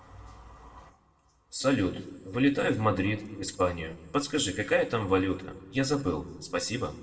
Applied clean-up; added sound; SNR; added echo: none; none; none; reverberation time 1.0 s.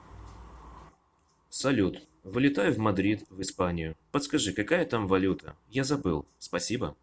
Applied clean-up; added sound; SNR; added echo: none; none; none; none.